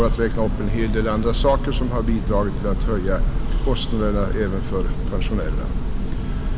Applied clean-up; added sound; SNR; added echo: none; Church bell; -3 dB; none.